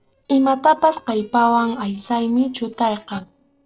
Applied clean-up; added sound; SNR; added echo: neural separator model SepFormer DNS4.